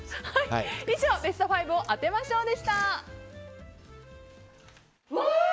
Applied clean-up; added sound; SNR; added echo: none; none; none; none.